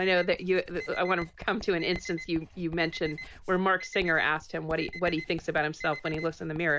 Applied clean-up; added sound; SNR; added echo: none; Writing + Alarm; 14 dB; none.